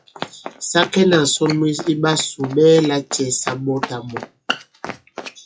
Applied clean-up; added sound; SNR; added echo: classical method WPE with log-MMSE.